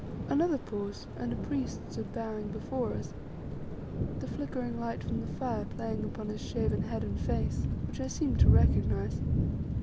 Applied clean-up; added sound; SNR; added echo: none; Thunder / Rain; -4 dB; none.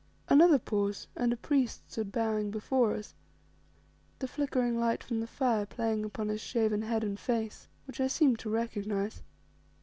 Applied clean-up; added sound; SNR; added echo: none; none; none; none.